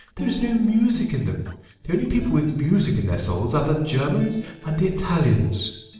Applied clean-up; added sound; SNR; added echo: neural separator model SepFormer DNS4.